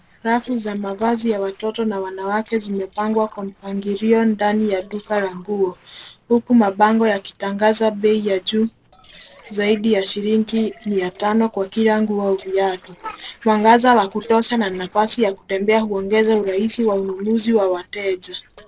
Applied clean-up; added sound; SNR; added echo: neural separator model SepFormer DNS4.